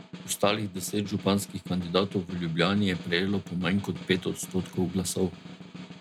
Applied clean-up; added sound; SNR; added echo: none; Snare drum; 14 dB; none.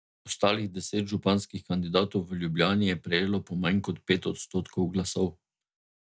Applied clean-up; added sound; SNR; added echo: none; none; none; none.